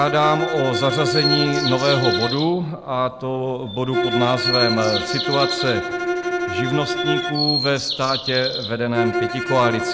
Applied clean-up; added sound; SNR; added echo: none; Bird vocalization, bird call, bird song + Bowed string instrument; 2 dB; none.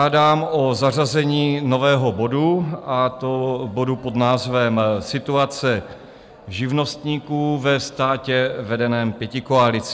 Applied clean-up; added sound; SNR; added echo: none; none; none; none.